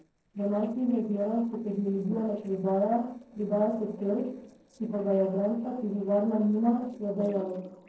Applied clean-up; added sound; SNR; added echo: neural separator model SepFormer DNS4.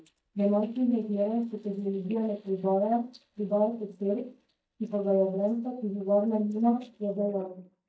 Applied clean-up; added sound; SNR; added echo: neural mask model DeepFilterNet 3.